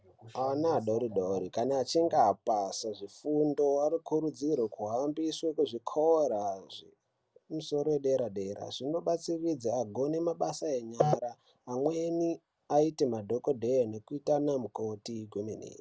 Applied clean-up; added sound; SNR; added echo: none; none; none; none.